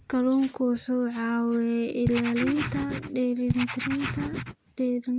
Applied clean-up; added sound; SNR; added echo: none; Writing; 5 dB; none.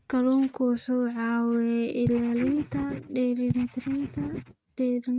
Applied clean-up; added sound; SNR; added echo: neural mask model RNNoise.